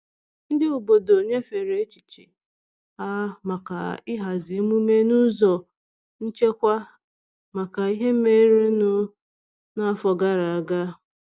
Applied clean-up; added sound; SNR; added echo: none; none; none; none.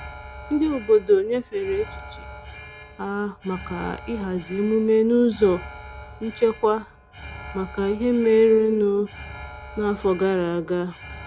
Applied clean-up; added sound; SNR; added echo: none; Alarm; 17 dB; none.